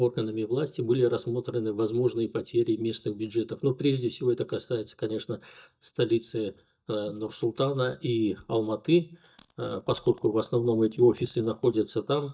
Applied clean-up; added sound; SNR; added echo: neural mask model DeepFilterNet 3.